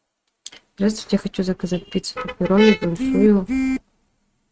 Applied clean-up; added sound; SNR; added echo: neural mask model RNNoise.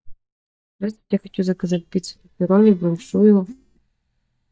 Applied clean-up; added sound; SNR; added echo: neural mask model DeepFilterNet 3.